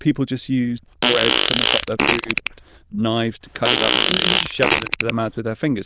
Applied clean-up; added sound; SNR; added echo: neural diffusion model UNIVERSE++.